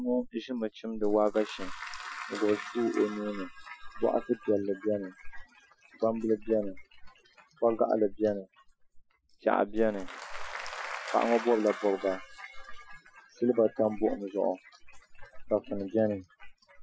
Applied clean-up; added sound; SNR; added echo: classical method Wiener filter.